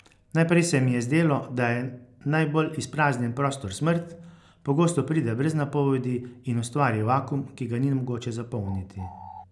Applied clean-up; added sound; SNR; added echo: none; Bird; 18 dB; none.